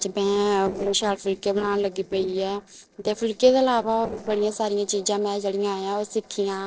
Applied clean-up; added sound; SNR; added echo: neural separator model SepFormer DNS4.